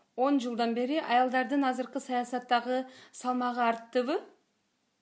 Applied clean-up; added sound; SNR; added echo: none; none; none; none.